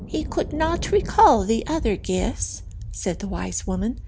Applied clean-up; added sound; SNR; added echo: none; Thunder; 8 dB; none.